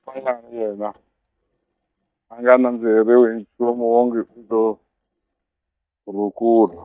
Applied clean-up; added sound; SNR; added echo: neural mask model DeepFilterNet 3.